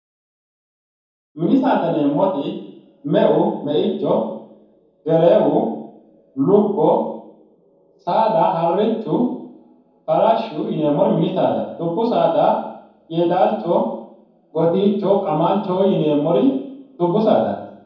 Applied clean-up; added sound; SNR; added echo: none; none; none; reverberation time 0.9 s.